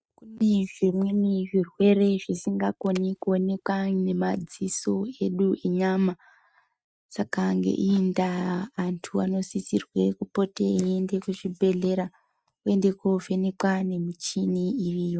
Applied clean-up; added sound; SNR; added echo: neural mask model RNNoise.